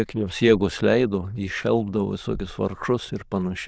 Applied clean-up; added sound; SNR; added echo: neural diffusion model UNIVERSE++.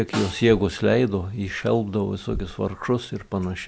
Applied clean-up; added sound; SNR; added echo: none; Snare drum; 16 dB; none.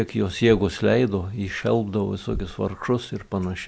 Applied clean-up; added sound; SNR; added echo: none; none; none; none.